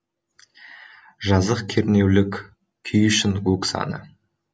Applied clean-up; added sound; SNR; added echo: none; none; none; none.